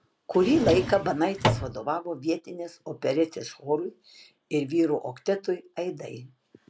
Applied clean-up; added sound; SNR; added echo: none; Drawer open or close; 2 dB; none.